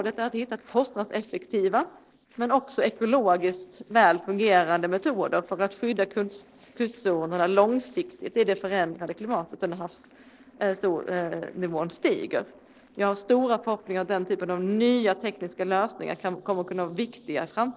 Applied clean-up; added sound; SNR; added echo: neural separator model SepFormer DNS4.